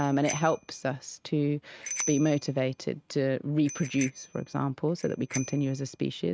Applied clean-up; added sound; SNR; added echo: neural mask model RNNoise.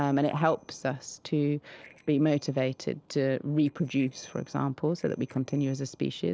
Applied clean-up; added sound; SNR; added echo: neural separator model SepFormer DNS4.